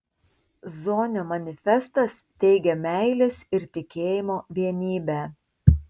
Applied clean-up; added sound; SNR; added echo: none; none; none; none.